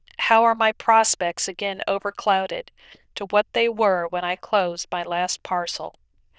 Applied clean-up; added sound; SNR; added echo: neural diffusion model UNIVERSE++.